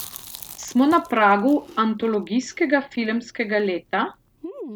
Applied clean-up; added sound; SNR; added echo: none; Chewing, mastication; 19 dB; none.